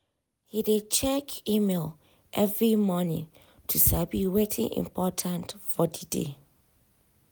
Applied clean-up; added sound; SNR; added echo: none; none; none; none.